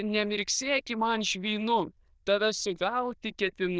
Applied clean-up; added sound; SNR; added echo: neural diffusion model UNIVERSE++.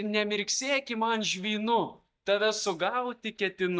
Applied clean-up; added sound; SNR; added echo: neural mask model DeepFilterNet 3.